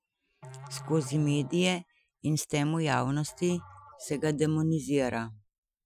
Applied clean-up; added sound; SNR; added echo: classical method Wiener filter.